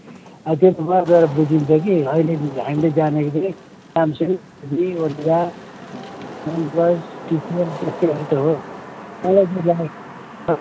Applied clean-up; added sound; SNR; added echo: none; Wind / Rain; 16 dB; none.